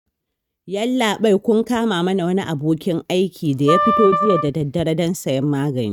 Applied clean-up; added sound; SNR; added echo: neural mask model RNNoise.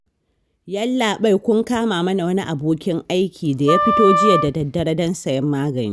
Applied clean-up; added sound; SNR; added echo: none; Wind instrument, woodwind instrument; 0 dB; none.